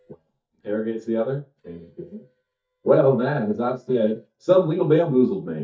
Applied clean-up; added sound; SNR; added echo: neural mask model DeepFilterNet 3.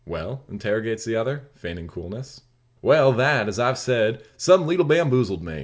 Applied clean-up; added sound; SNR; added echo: none; none; none; none.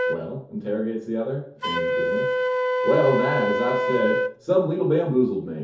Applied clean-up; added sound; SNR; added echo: none; Wind instrument, woodwind instrument; 1 dB; reverberation time 0.5 s.